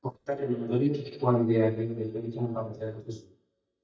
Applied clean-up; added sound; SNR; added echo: neural mask model DeepFilterNet 3.